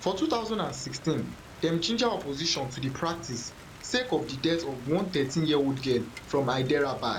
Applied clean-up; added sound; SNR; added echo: none; Rain; 17 dB; none.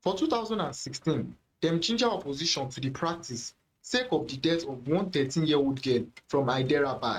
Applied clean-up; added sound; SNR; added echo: neural mask model RNNoise.